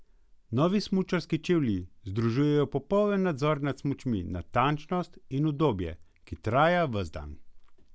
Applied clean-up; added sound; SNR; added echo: none; none; none; none.